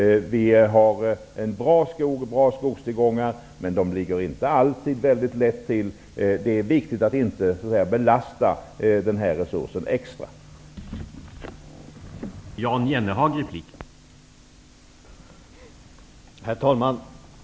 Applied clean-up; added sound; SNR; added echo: none; none; none; none.